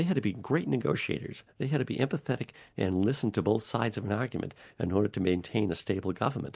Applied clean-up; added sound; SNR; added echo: none; none; none; none.